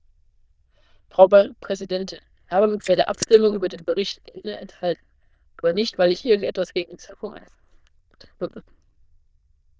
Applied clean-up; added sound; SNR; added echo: neural diffusion model UNIVERSE++.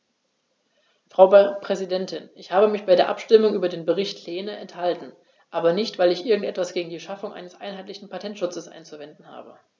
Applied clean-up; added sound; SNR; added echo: none; none; none; none.